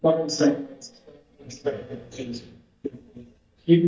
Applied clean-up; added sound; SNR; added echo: neural mask model DeepFilterNet 3.